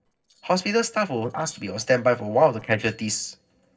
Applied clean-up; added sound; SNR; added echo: neural separator model SepFormer DNS4.